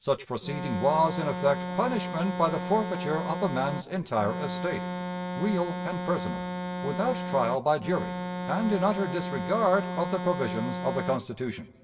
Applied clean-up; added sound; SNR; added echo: none; Organ; 4 dB; reverberation time 1.7 s.